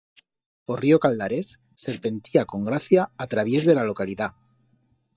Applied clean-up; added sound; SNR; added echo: neural mask model DeepFilterNet 3.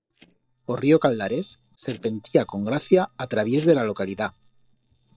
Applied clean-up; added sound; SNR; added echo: neural separator model SepFormer DNS4.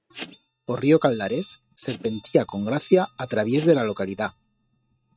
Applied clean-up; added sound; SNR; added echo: neural mask model RNNoise.